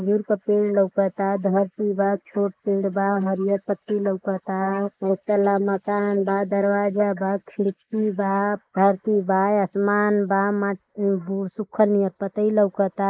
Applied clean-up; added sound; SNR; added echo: neural mask model Resemble Enhance denoiser.